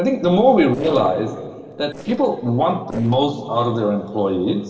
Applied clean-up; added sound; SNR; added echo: neural separator model SepFormer DNS4.